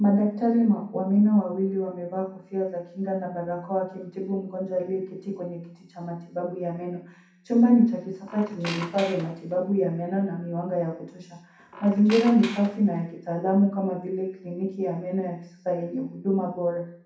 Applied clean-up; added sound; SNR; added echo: none; Squeak; 13 dB; reverberation time 0.6 s.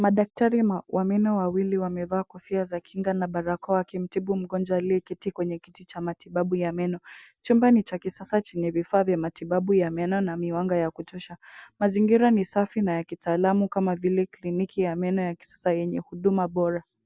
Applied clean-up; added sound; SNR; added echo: none; none; none; none.